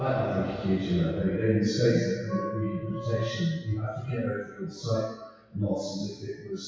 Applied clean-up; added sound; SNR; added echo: classical method WPE with log-MMSE.